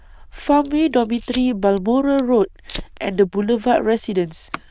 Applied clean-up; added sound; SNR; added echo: neural diffusion model UNIVERSE++.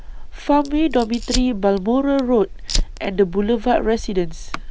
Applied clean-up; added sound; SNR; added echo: none; Fire; 7 dB; none.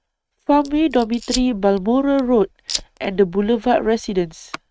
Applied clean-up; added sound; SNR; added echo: neural mask model RNNoise.